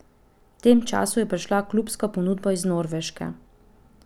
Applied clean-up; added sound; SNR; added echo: none; none; none; none.